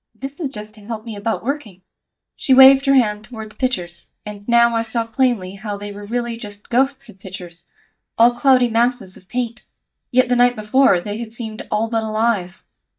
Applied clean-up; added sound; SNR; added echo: neural mask model DeepFilterNet 3.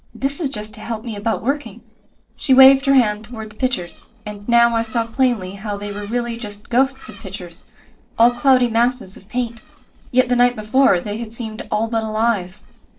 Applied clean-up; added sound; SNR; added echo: neural separator model SepFormer DNS4.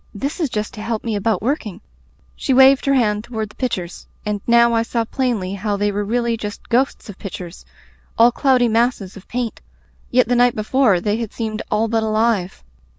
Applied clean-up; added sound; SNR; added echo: none; none; none; none.